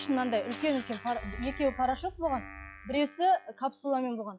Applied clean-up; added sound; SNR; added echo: classical method log-MMSE.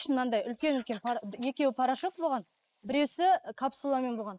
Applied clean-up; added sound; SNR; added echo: neural mask model Resemble Enhance denoiser.